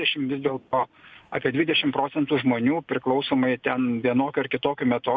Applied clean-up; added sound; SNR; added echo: none; none; none; none.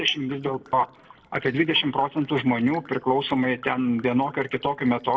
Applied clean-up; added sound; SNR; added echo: neural separator model SepFormer DNS4.